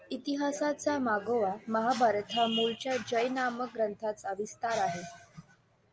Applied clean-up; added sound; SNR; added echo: none; none; none; none.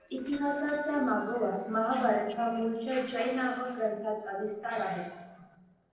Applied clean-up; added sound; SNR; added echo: neural separator model SepFormer DNS4.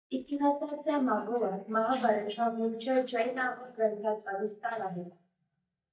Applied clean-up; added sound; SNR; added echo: neural mask model DeepFilterNet 3.